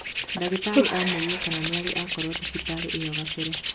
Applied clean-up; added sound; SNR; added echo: none; Hands; -4 dB; none.